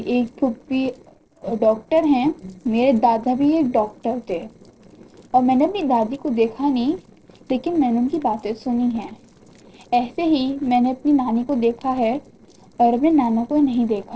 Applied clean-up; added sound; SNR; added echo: neural separator model SepFormer DNS4.